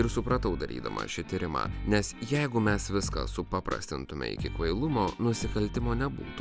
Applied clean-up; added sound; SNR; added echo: none; none; none; none.